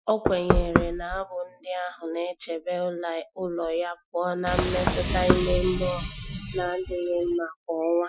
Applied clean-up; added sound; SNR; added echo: classical method Wiener filter.